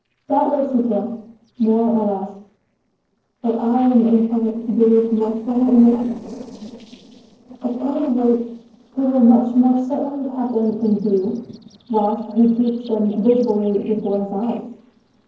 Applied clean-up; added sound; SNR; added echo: neural separator model SepFormer DNS4.